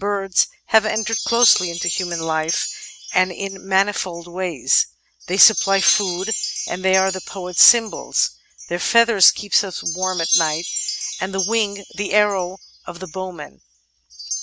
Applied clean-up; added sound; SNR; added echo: none; Wind chime; 6 dB; none.